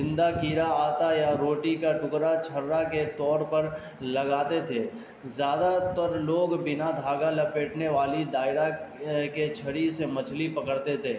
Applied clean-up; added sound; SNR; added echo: none; none; none; none.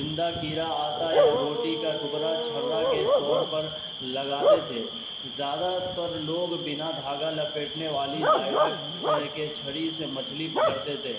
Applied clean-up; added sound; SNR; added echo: none; Bark / Cricket; -2 dB; none.